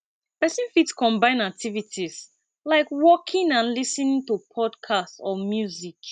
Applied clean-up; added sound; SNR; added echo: none; none; none; none.